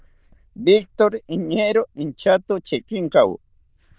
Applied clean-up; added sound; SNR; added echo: neural diffusion model UNIVERSE++.